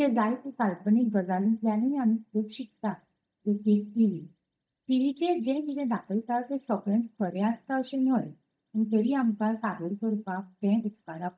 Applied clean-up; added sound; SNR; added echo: neural mask model DeepFilterNet 3.